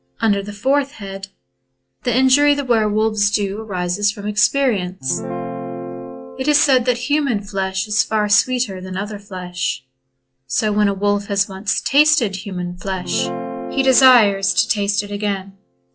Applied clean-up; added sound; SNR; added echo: classical method log-MMSE.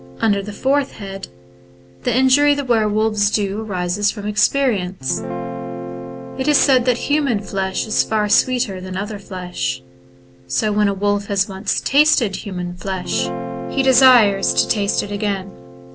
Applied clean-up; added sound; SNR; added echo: none; Guitar; 13 dB; none.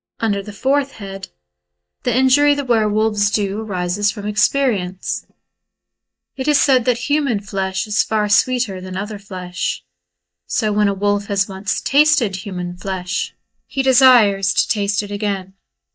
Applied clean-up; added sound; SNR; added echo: neural mask model DeepFilterNet 3.